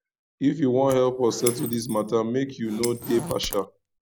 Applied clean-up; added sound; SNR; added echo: none; Zipper (clothing) + Shatter; 13 dB; none.